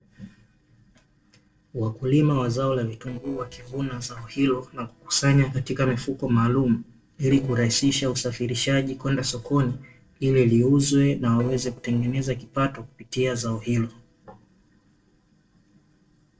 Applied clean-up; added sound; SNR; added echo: neural separator model SepFormer DNS4.